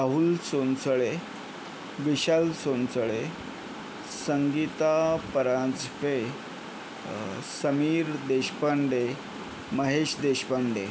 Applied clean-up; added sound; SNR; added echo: none; none; none; none.